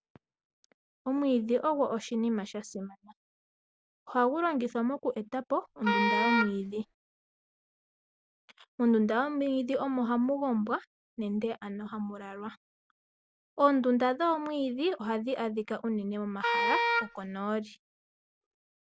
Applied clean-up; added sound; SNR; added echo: none; Wind instrument, woodwind instrument; -1 dB; none.